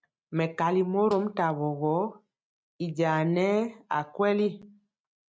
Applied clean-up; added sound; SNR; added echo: neural mask model RNNoise.